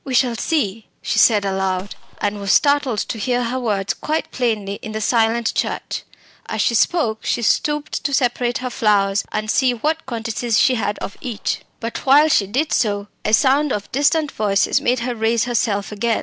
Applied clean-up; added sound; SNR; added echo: none; Gunshot, gunfire; 18 dB; none.